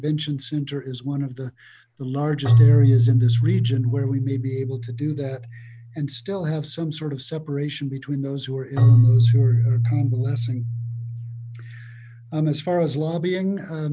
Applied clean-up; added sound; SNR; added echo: none; Keyboard (musical); -4 dB; none.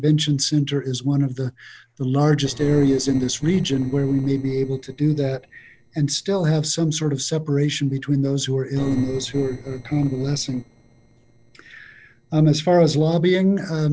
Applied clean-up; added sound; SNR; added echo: neural separator model SepFormer DNS4.